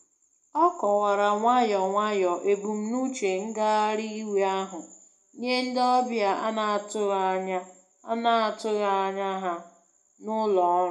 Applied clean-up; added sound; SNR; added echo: none; none; none; reverberation time 0.3 s.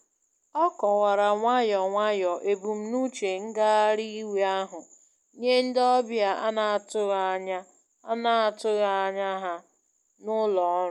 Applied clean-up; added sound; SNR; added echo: none; none; none; none.